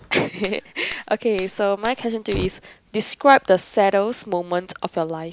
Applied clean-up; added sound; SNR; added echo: none; Fire; 18 dB; none.